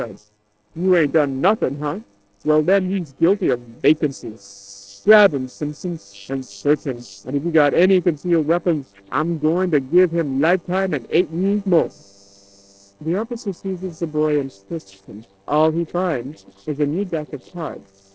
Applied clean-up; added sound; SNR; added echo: neural separator model SepFormer DNS4.